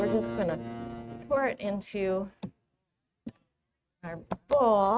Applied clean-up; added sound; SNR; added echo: neural mask model RNNoise.